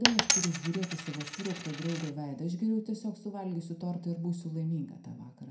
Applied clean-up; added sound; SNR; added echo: none; Coin (dropping); -1 dB; reverberation time 0.4 s.